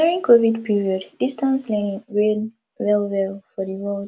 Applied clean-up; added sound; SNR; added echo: none; none; none; none.